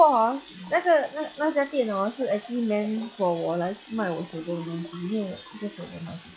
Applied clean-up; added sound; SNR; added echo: classical method log-MMSE.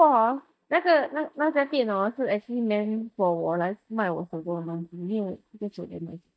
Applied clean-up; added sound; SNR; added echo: neural mask model DeepFilterNet 3.